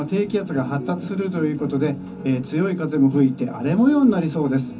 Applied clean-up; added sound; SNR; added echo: none; none; none; reverberation time 0.3 s.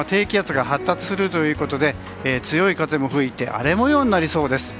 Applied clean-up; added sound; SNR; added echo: none; none; none; none.